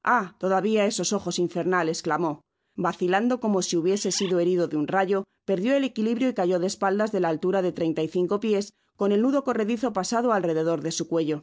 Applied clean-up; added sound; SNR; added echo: none; Bird; 16 dB; none.